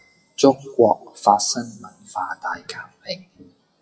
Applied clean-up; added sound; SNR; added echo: classical method WPE with log-MMSE.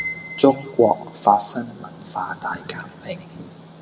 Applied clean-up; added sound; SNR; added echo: none; Piano; 17 dB; reverberation time 1.2 s.